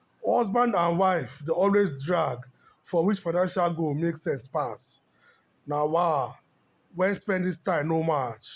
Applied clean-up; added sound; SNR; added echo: none; none; none; none.